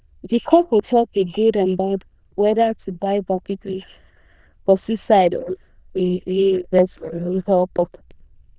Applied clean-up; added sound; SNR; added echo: neural diffusion model UNIVERSE++.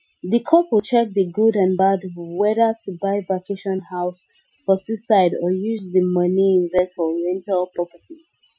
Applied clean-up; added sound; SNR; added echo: classical method Wiener filter.